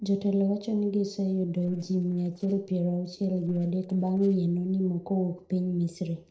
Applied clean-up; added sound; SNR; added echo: neural separator model SepFormer DNS4.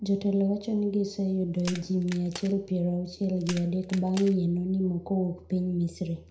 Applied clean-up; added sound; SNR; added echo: none; Crack; 17 dB; reverberation time 0.5 s.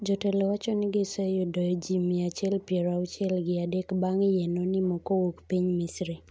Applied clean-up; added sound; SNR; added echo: none; none; none; none.